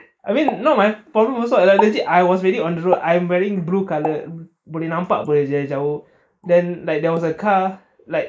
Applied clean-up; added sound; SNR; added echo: neural mask model Resemble Enhance denoiser.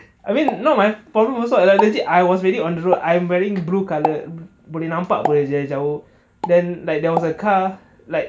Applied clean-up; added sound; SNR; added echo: none; Explosion; 11 dB; none.